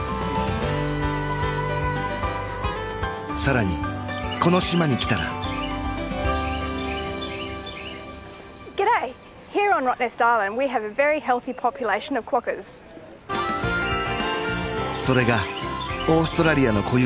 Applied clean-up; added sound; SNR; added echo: none; Chirp, tweet; 19 dB; none.